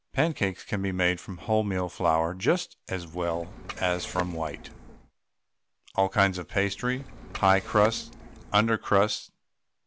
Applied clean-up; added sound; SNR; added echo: none; Liquid; 14 dB; none.